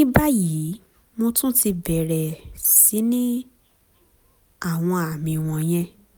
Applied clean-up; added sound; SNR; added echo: none; none; none; none.